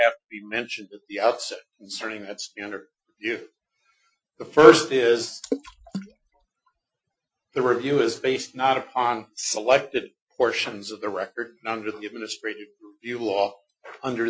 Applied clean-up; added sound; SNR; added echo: classical method Wiener filter.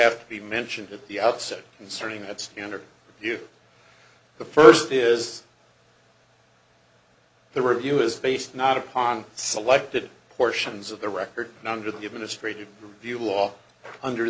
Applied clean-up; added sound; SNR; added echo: none; none; none; none.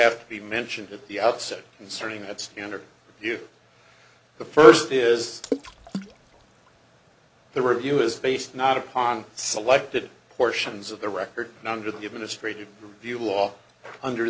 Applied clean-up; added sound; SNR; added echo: none; Water / Splash, splatter; 12 dB; none.